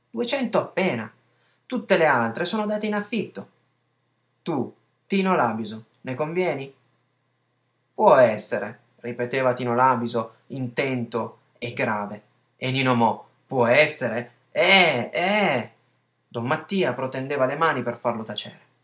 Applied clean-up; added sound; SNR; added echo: none; none; none; none.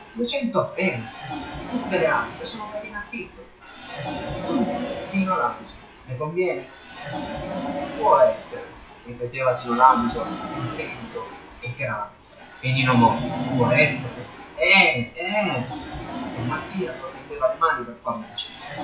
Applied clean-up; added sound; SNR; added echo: classical method WPE with log-MMSE.